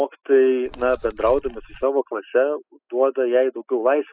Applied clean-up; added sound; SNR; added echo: classical method spectral subtraction.